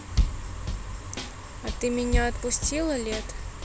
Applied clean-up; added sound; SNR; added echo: none; Drum kit; 1 dB; none.